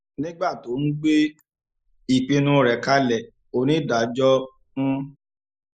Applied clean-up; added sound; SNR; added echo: neural mask model Resemble Enhance denoiser.